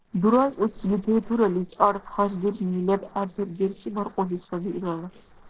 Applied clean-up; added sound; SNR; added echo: neural separator model SepFormer DNS4.